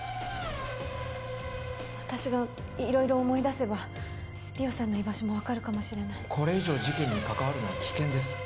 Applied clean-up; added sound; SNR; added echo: none; Race car, auto racing / Accelerating, revving, vroom; 9 dB; none.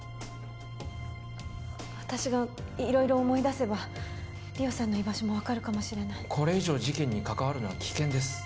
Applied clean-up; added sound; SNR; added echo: none; none; none; none.